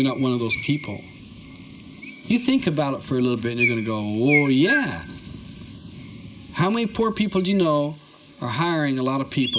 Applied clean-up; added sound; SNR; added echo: neural mask model Resemble Enhance denoiser.